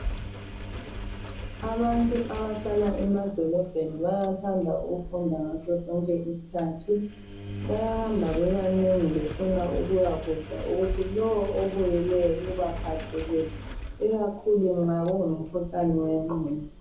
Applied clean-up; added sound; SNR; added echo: none; Engine; 10 dB; reverberation time 0.6 s.